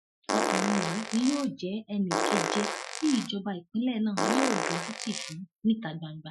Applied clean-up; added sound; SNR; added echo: classical method Wiener filter.